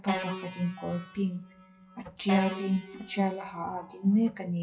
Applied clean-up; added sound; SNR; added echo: classical method WPE with log-MMSE.